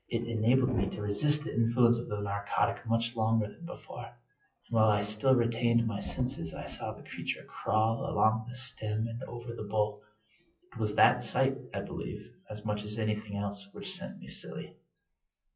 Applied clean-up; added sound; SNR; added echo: classical method WPE with log-MMSE.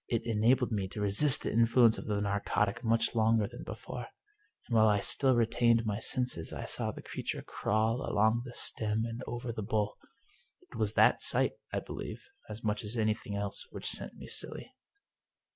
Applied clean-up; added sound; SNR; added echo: none; none; none; none.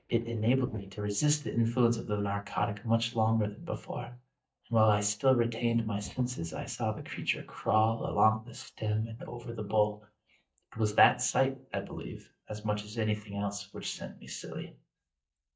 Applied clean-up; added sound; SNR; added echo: neural mask model DeepFilterNet 3.